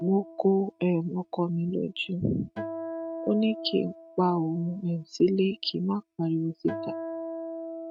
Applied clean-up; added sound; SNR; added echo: neural mask model RNNoise.